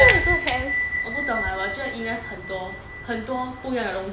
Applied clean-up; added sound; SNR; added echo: none; Door / Bell; 0 dB; none.